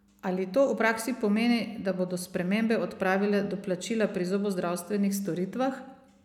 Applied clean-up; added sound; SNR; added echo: none; none; none; none.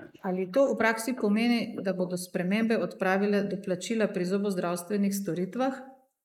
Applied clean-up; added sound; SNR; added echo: neural mask model Resemble Enhance denoiser.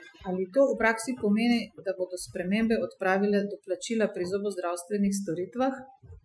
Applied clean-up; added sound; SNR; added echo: classical method Wiener filter.